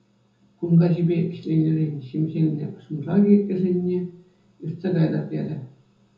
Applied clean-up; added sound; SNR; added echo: none; none; none; reverberation time 0.6 s.